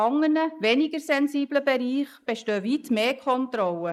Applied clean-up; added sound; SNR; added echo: neural mask model Resemble Enhance denoiser.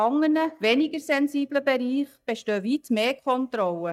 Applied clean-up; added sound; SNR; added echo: neural mask model DeepFilterNet 3.